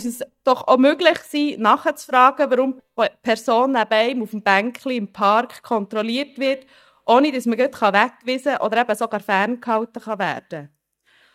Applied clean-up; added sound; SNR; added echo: neural mask model DeepFilterNet 3.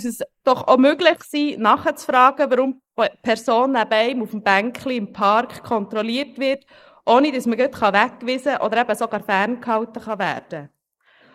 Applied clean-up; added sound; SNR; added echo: neural mask model Resemble Enhance denoiser.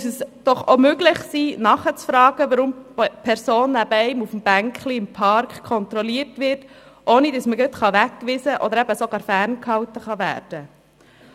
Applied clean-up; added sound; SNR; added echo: none; none; none; none.